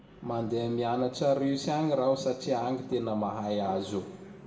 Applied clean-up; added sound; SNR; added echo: none; none; none; reverberation time 0.8 s.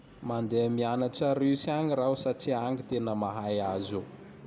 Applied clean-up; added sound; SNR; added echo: none; none; none; none.